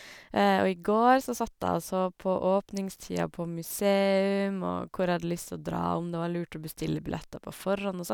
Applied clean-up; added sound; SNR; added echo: none; none; none; none.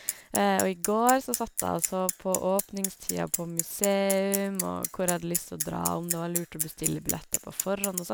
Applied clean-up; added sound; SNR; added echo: none; Bicycle; 5 dB; none.